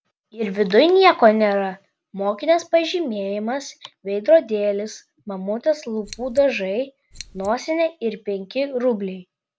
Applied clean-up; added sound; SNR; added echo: none; Scissors; 19 dB; none.